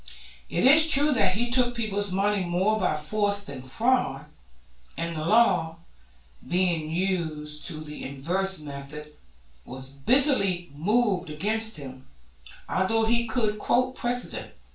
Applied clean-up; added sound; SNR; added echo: none; none; none; reverberation time 0.3 s.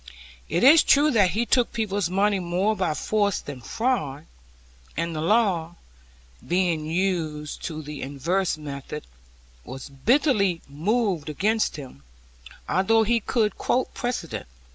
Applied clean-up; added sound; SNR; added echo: none; none; none; none.